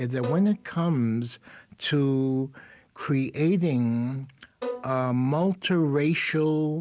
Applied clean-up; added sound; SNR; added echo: none; Bowed string instrument; 14 dB; none.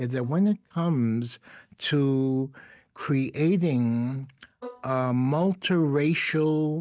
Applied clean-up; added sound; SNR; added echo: neural mask model DeepFilterNet 3.